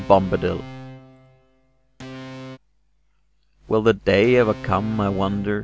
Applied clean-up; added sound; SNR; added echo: none; Organ; 16 dB; none.